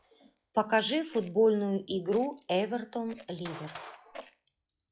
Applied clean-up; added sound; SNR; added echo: classical method log-MMSE.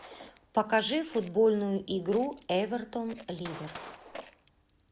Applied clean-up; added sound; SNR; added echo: none; Rattle + Gunshot, gunfire; 19 dB; none.